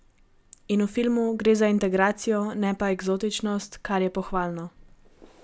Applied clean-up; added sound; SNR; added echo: none; none; none; none.